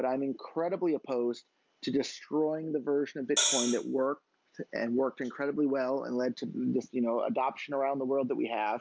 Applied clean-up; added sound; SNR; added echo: none; Hi-hat; -1 dB; none.